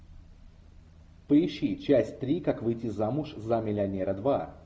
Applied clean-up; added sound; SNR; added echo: none; none; none; none.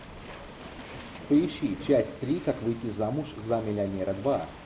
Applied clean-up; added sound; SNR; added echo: none; Waves, surf; 15 dB; none.